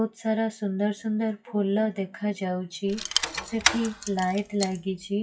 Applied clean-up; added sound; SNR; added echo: classical method WPE with log-MMSE.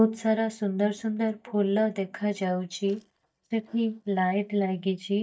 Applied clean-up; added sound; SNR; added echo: neural mask model DeepFilterNet 3.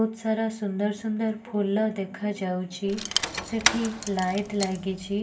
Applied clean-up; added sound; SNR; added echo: none; Rattle / Keys jangling; 3 dB; reverberation time 0.2 s.